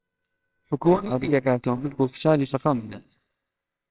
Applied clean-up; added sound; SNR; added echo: neural separator model SepFormer WHAMR!.